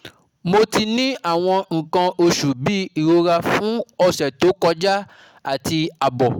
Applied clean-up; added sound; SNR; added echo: none; none; none; none.